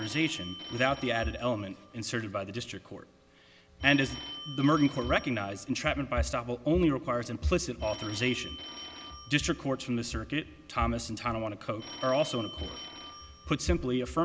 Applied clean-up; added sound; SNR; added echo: none; Telephone; 16 dB; none.